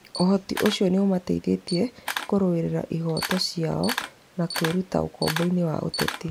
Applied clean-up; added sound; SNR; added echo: none; Camera; 10 dB; none.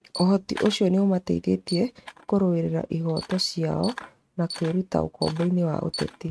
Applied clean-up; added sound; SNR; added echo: neural mask model RNNoise.